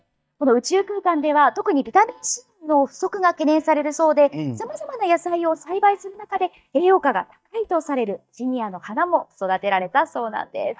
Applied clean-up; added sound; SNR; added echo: neural mask model DeepFilterNet 3.